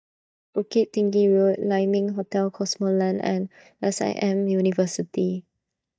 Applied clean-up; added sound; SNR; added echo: neural mask model DeepFilterNet 3.